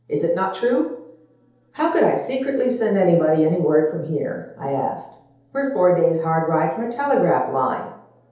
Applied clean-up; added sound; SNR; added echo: none; none; none; reverberation time 0.8 s.